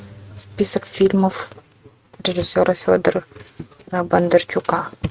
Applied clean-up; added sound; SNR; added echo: neural mask model RNNoise.